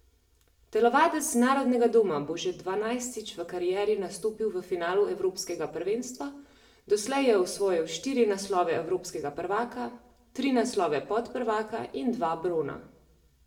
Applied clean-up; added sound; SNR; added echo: none; none; none; reverberation time 0.5 s.